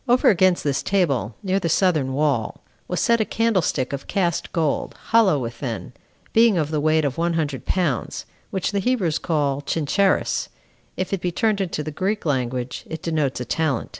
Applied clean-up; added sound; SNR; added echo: none; none; none; none.